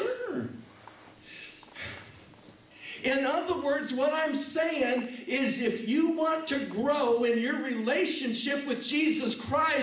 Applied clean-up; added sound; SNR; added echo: none; none; none; none.